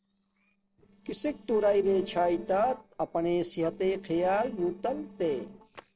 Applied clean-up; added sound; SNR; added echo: neural separator model SepFormer DNS4.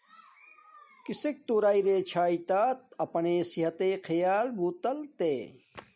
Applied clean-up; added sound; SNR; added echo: none; none; none; none.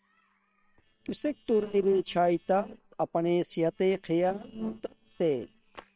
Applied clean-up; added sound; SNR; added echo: neural separator model SepFormer WHAM!.